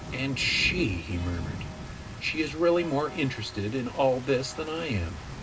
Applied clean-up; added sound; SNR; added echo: none; Rain; 11 dB; reverberation time 0.2 s.